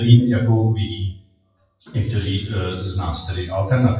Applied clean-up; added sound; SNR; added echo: classical method WPE with log-MMSE.